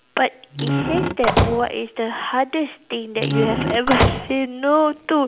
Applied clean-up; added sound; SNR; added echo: none; Squeak / Slam / Wood; 1 dB; none.